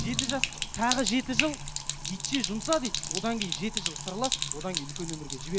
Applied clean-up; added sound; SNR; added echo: none; Sink (filling or washing); 1 dB; none.